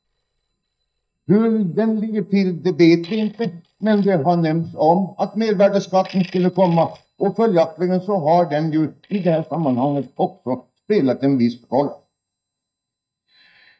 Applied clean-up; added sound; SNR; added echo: neural mask model DeepFilterNet 3.